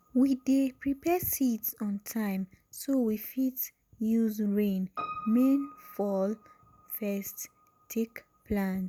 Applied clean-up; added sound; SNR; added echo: none; Piano; 19 dB; none.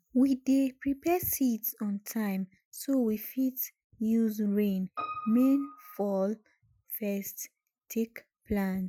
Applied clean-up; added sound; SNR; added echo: classical method Wiener filter.